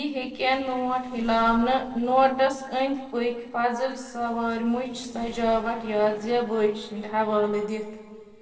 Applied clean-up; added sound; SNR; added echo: neural separator model SepFormer DNS4.